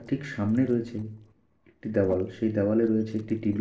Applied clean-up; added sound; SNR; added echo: neural separator model SepFormer DNS4.